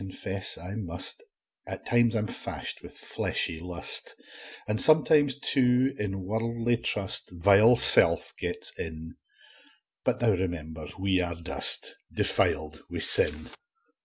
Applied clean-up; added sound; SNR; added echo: none; none; none; none.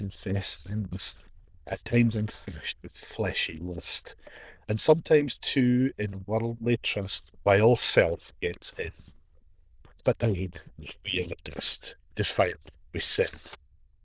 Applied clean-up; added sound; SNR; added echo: neural diffusion model UNIVERSE++.